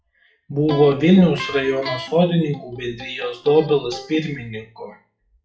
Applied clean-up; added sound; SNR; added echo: classical method WPE with log-MMSE.